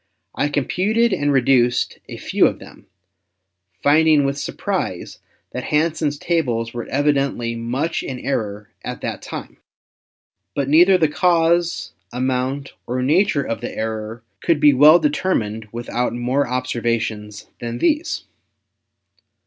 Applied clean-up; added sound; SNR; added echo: none; none; none; none.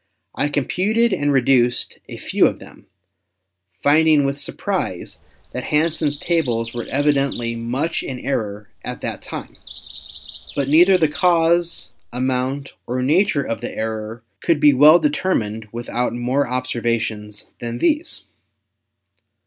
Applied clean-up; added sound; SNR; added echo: none; Bird vocalization, bird call, bird song; 16 dB; none.